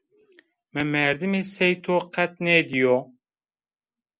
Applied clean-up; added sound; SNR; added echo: none; none; none; none.